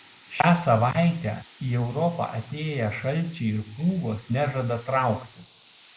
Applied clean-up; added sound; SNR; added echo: neural mask model Resemble Enhance denoiser.